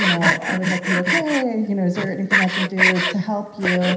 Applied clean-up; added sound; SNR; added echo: none; Sawing; 0 dB; reverberation time 0.9 s.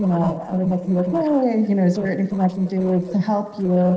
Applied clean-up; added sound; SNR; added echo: neural separator model SepFormer DNS4.